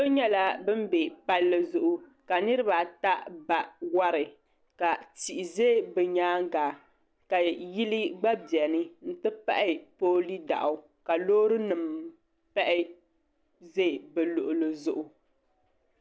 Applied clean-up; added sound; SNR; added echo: none; none; none; none.